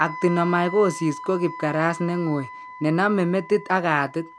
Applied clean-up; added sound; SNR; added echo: none; Wind instrument, woodwind instrument; 14 dB; none.